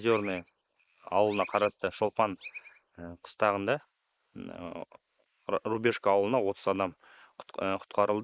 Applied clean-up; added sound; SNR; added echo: neural mask model Resemble Enhance denoiser.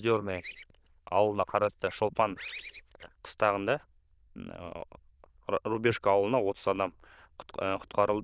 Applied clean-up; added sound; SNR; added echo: neural diffusion model UNIVERSE++.